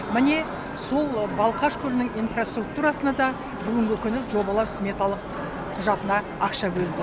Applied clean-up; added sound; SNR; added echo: none; none; none; none.